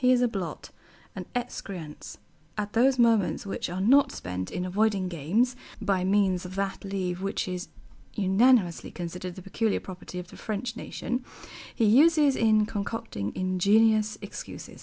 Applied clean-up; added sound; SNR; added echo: none; none; none; none.